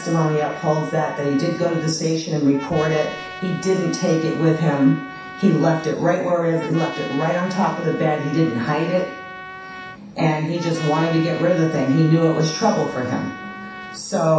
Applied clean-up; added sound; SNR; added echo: none; Trumpet; 15 dB; reverberation time 0.7 s.